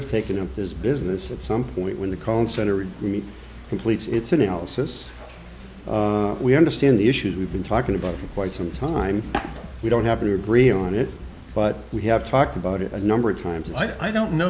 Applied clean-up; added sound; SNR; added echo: none; none; none; none.